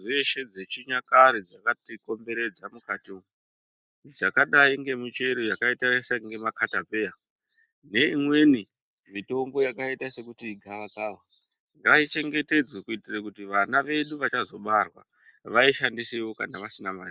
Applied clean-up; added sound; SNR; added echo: neural mask model Resemble Enhance denoiser.